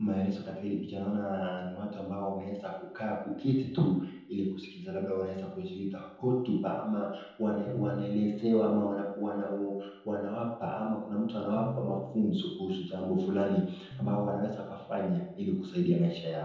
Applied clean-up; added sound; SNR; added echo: neural separator model SepFormer DNS4.